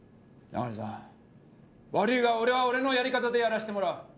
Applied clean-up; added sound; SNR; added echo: none; none; none; none.